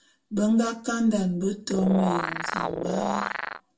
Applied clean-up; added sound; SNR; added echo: none; Animal; 3 dB; reverberation time 0.2 s.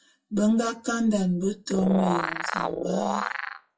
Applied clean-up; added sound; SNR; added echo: classical method WPE with log-MMSE.